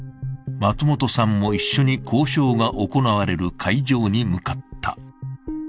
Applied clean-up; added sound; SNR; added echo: none; none; none; none.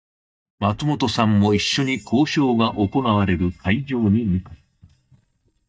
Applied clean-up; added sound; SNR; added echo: neural mask model DeepFilterNet 3.